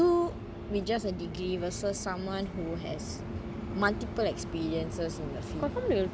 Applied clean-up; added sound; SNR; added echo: none; none; none; none.